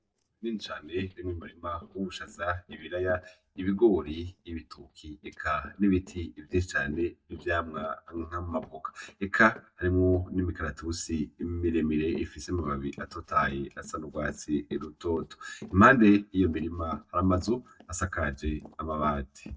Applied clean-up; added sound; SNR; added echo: neural mask model DeepFilterNet 3.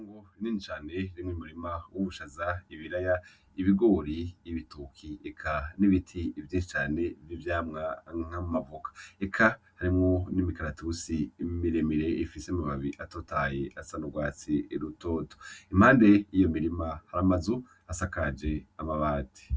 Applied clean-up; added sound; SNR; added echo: none; none; none; none.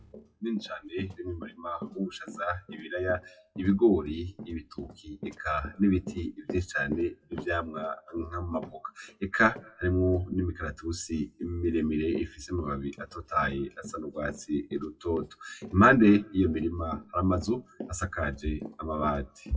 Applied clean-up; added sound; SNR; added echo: classical method WPE with log-MMSE.